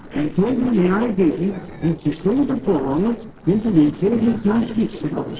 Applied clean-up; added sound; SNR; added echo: neural separator model SepFormer DNS4.